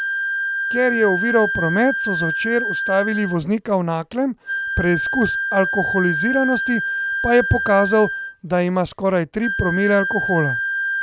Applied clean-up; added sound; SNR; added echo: none; Wind instrument, woodwind instrument; 3 dB; none.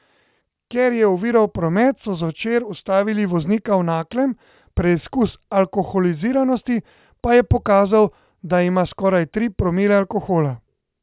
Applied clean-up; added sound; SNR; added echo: none; none; none; none.